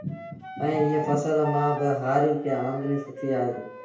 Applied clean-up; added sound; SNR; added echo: none; Wind instrument, woodwind instrument; 12 dB; reverberation time 0.5 s.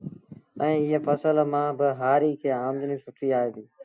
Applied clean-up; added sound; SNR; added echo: none; none; none; none.